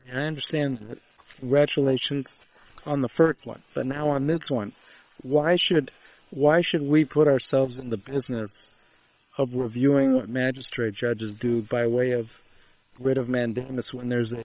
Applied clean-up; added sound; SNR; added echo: neural separator model SepFormer WHAM!.